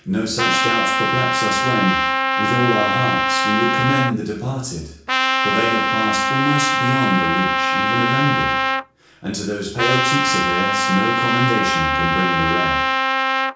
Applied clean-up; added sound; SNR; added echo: none; Trumpet; -4 dB; reverberation time 0.6 s.